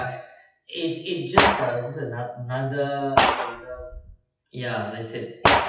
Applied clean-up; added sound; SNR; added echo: classical method WPE with log-MMSE.